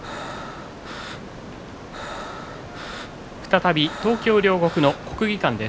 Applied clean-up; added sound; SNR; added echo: none; Ocean + Breathing; 12 dB; none.